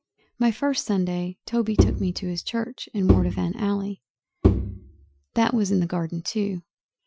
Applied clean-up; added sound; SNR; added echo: classical method Wiener filter.